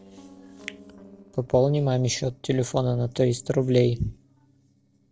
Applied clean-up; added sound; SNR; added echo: neural separator model SepFormer DNS4.